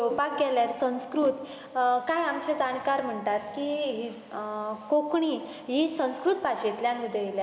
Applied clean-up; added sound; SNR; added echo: none; none; none; none.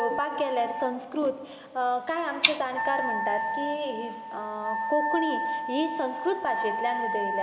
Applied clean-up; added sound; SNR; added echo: none; Wind instrument, woodwind instrument + Tick; 1 dB; none.